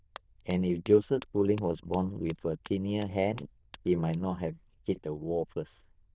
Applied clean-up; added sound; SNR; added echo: neural diffusion model UNIVERSE++.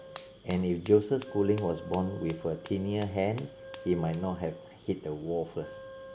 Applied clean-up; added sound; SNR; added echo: none; Wind instrument, woodwind instrument + Fire; 15 dB; none.